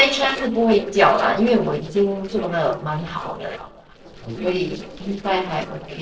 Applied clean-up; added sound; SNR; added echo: neural separator model SepFormer DNS4.